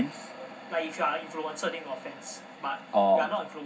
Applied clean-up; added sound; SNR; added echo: none; none; none; reverberation time 0.4 s.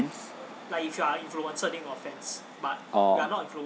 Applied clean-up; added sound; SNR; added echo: none; none; none; none.